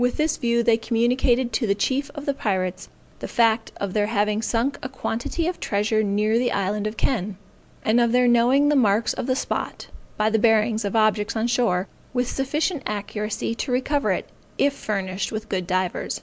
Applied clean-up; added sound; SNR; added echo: none; none; none; none.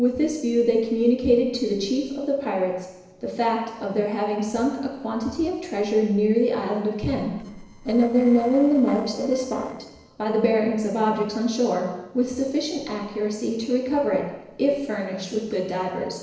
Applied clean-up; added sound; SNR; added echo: neural separator model SepFormer DNS4.